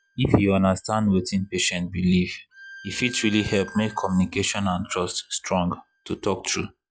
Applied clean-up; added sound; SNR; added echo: classical method log-MMSE.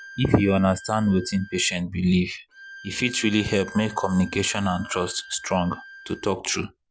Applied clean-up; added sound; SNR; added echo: none; Bowed string instrument; 19 dB; none.